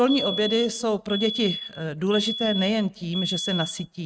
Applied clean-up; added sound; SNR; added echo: neural mask model RNNoise.